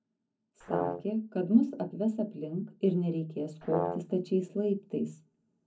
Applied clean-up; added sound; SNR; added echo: none; Brass instrument; 2 dB; reverberation time 0.4 s.